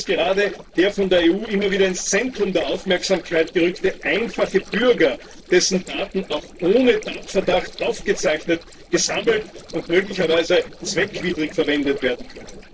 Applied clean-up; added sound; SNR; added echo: neural separator model SepFormer DNS4.